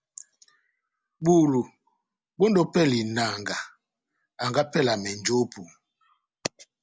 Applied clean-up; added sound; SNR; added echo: none; none; none; none.